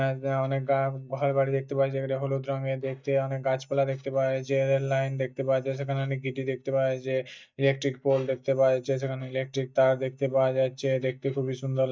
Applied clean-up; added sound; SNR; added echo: neural mask model DeepFilterNet 3.